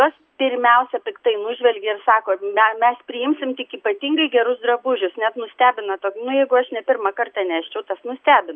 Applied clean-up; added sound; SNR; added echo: none; none; none; none.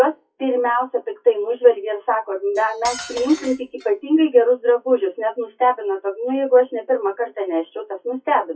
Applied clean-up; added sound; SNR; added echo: classical method WPE with log-MMSE.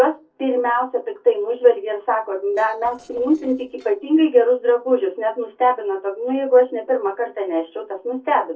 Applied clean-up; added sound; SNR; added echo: neural separator model SepFormer DNS4.